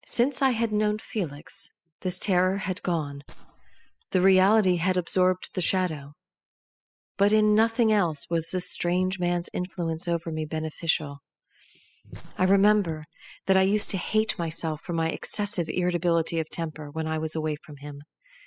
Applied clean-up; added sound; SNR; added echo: classical method spectral subtraction.